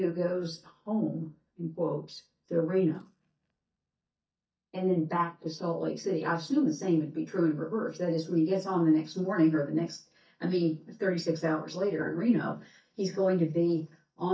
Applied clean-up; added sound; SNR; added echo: neural mask model DeepFilterNet 3.